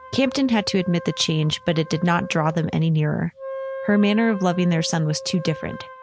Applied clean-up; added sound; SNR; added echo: none; Wind instrument, woodwind instrument; 14 dB; none.